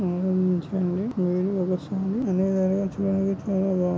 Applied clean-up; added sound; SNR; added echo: none; none; none; none.